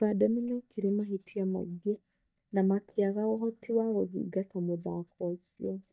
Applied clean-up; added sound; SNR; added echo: neural mask model DeepFilterNet 3.